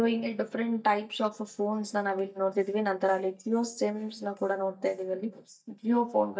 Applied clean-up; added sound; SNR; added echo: neural mask model DeepFilterNet 3.